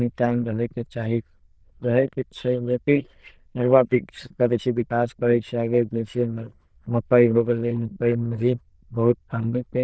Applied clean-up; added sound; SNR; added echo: neural diffusion model UNIVERSE++.